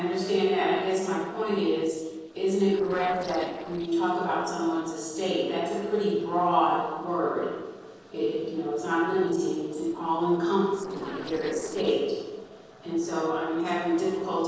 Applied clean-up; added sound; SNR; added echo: neural separator model SepFormer DNS4.